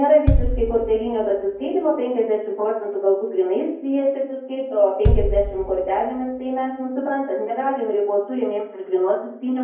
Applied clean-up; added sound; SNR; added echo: none; Bass drum; 5 dB; reverberation time 0.9 s.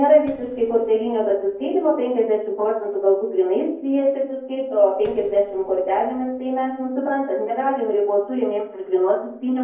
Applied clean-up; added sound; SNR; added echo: neural separator model SepFormer DNS4.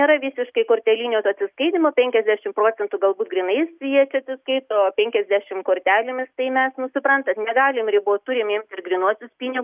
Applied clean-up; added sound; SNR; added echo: none; none; none; none.